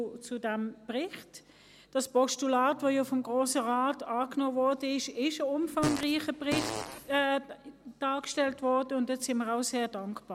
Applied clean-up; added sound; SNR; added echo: none; Fart; 7 dB; none.